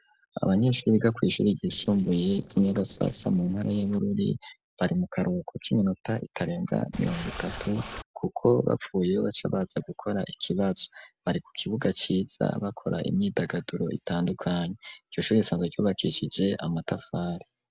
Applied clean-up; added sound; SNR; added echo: neural separator model SepFormer DNS4.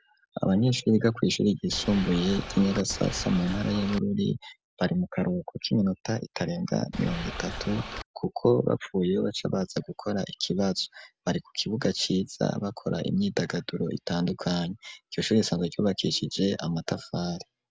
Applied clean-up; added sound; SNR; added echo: none; Boat, Water vehicle; 9 dB; none.